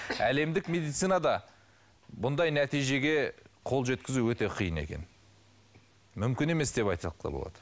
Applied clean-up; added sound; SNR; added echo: none; none; none; none.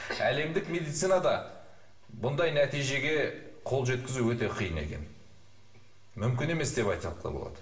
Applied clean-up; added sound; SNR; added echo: none; none; none; reverberation time 0.7 s.